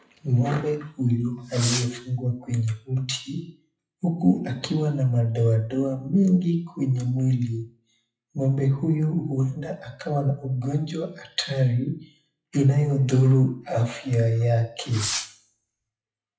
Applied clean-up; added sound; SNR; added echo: classical method WPE with log-MMSE.